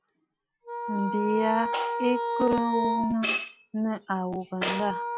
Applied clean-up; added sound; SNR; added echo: classical method log-MMSE.